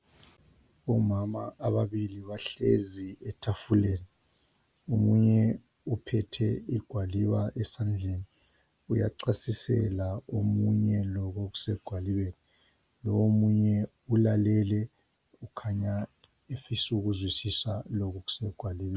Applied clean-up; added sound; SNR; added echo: none; none; none; none.